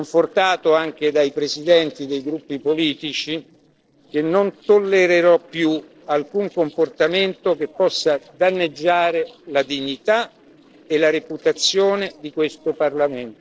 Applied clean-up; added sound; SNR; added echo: neural separator model SepFormer DNS4.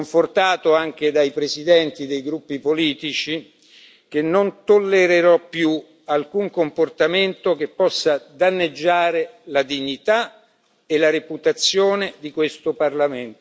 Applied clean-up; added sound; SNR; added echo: none; none; none; none.